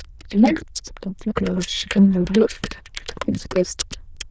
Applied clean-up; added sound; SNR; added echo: neural diffusion model UNIVERSE++.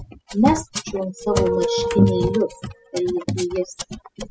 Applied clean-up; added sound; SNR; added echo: classical method spectral subtraction.